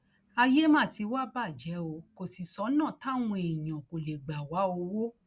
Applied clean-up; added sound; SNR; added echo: none; none; none; none.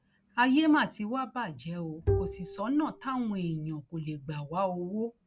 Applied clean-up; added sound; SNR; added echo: none; Bowed string instrument; 3 dB; none.